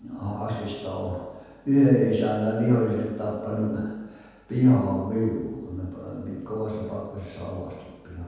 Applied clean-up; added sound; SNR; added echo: none; none; none; reverberation time 1.2 s.